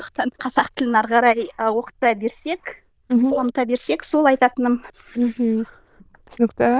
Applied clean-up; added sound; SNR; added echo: neural diffusion model UNIVERSE++.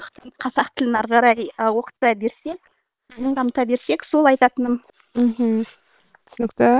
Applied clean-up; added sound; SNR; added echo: neural separator model SepFormer WHAM!.